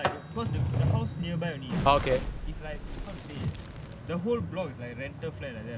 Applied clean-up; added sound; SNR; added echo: none; Sliding door + Crackle; 0 dB; none.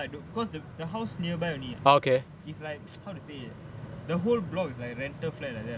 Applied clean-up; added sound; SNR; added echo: none; none; none; none.